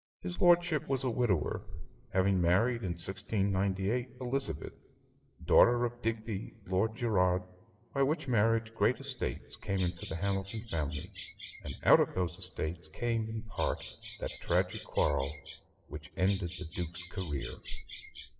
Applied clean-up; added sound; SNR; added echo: none; Bird vocalization, bird call, bird song; 16 dB; reverberation time 1.3 s.